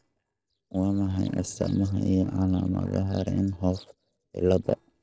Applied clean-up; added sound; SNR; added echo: neural separator model SepFormer DNS4.